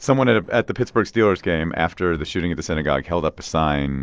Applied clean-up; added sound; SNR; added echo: neural separator model SepFormer DNS4.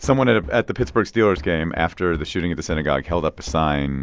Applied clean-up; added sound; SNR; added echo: none; Knock; 17 dB; none.